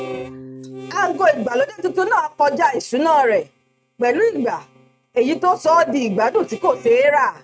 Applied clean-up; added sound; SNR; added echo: neural mask model RNNoise.